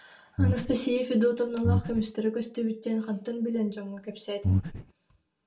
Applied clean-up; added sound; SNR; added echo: none; Breathing; -3 dB; reverberation time 0.3 s.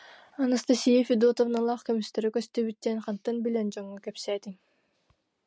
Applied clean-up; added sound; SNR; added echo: none; none; none; none.